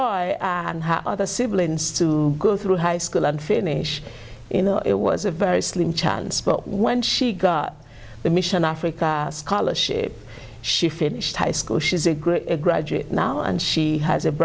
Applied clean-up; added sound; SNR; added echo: none; none; none; none.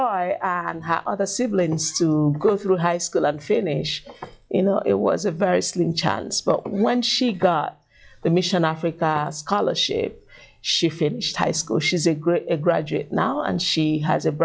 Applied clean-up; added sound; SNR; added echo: classical method log-MMSE.